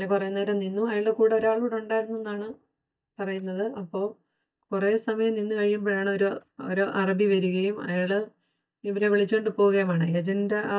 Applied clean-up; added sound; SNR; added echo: neural mask model DeepFilterNet 3.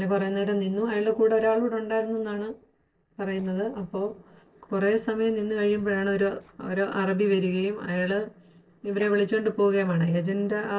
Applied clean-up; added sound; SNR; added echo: neural separator model SepFormer DNS4.